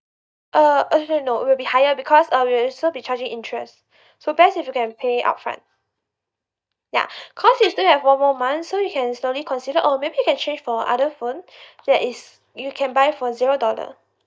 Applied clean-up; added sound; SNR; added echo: neural mask model DeepFilterNet 3.